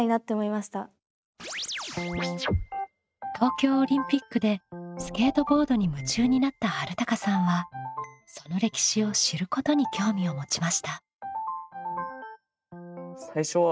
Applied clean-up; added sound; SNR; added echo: neural mask model RNNoise.